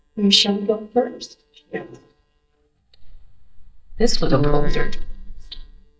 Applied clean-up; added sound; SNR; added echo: neural mask model DeepFilterNet 3.